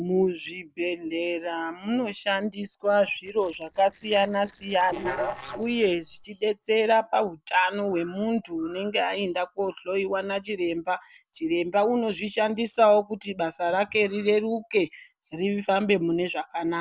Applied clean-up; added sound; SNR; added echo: neural separator model SepFormer DNS4.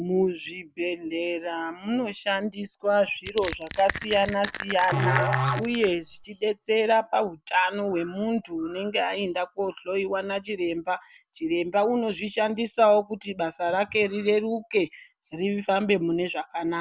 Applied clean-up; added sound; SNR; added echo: none; Musical instrument + Crushing; 4 dB; none.